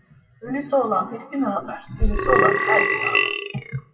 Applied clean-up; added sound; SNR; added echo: classical method WPE with log-MMSE.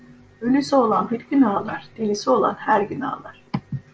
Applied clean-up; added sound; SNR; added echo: none; none; none; none.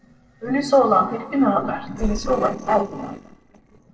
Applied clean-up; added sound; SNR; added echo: neural separator model SepFormer DNS4.